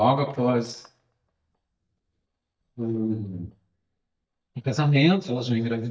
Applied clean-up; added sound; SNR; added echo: neural mask model DeepFilterNet 3.